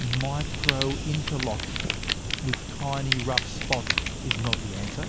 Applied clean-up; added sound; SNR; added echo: none; Fire; -2 dB; none.